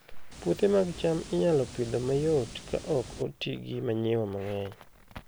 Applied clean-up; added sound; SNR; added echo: none; Water; 15 dB; none.